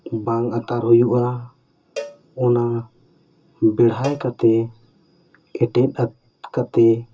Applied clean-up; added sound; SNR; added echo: none; Cowbell; 18 dB; reverberation time 0.2 s.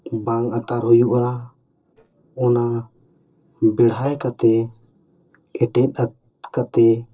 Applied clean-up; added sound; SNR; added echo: neural separator model SepFormer DNS4.